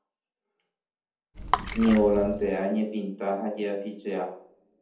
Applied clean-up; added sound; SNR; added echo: none; Water / Splash, splatter; 5 dB; reverberation time 0.6 s.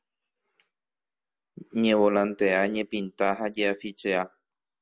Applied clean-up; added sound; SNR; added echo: none; none; none; none.